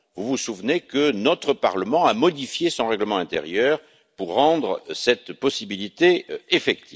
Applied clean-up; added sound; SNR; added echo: none; none; none; none.